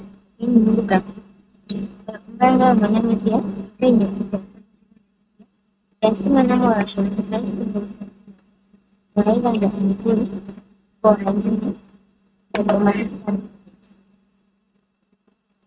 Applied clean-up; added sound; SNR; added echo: neural mask model RNNoise.